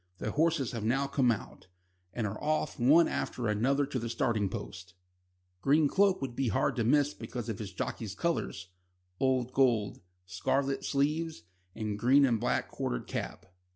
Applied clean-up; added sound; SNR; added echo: none; none; none; none.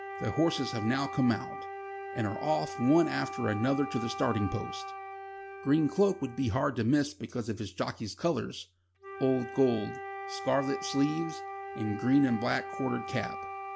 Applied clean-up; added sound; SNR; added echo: none; Wind instrument, woodwind instrument; 10 dB; none.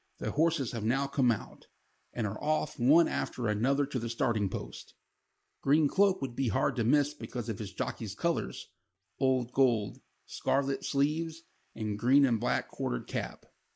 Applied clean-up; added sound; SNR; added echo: neural mask model Resemble Enhance denoiser.